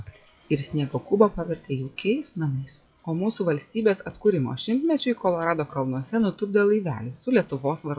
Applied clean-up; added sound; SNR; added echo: classical method WPE with log-MMSE.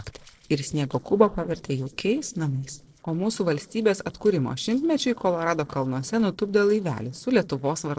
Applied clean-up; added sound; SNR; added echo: neural separator model SepFormer DNS4.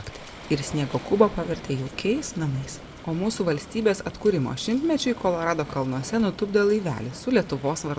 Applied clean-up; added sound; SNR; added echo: none; Waves, surf; 17 dB; reverberation time 0.6 s.